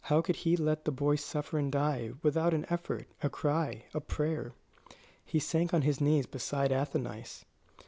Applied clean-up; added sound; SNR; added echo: none; none; none; none.